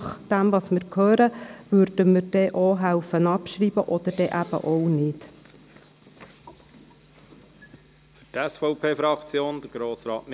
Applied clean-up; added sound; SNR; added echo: none; none; none; none.